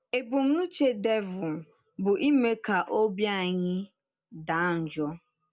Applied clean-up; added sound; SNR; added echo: none; none; none; none.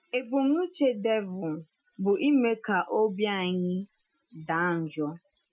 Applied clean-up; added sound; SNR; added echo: classical method Wiener filter.